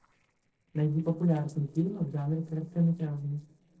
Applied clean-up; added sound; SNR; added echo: neural separator model SepFormer DNS4.